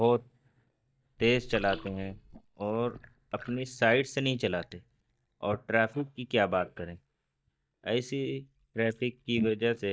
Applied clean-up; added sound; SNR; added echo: neural mask model DeepFilterNet 3.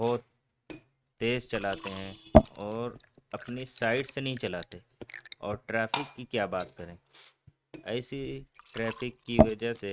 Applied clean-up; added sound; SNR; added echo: neural mask model RNNoise.